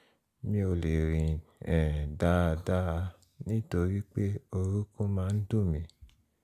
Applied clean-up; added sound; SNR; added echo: none; none; none; none.